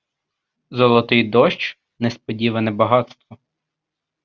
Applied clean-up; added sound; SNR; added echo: none; none; none; none.